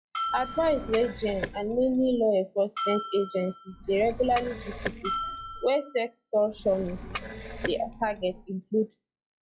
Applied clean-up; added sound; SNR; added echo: classical method log-MMSE.